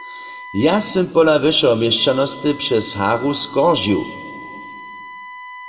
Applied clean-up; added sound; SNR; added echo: none; Wind instrument, woodwind instrument; 17 dB; reverberation time 1.7 s.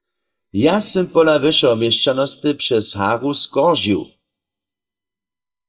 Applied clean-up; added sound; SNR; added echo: neural mask model DeepFilterNet 3.